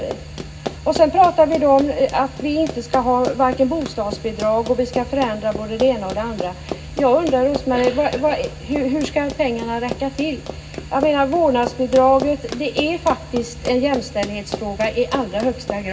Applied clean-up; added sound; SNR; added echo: none; Run; 13 dB; reverberation time 0.4 s.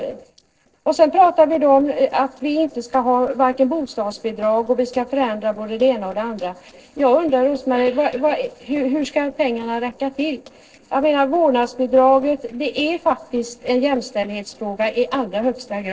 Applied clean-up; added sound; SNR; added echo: neural separator model SepFormer DNS4.